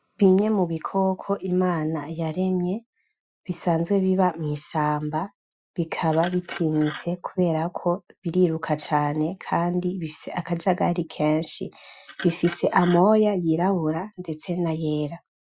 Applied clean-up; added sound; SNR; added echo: classical method Wiener filter.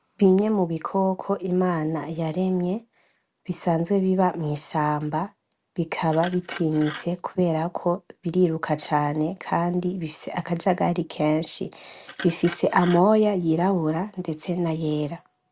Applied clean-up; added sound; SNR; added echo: none; Glass; 18 dB; none.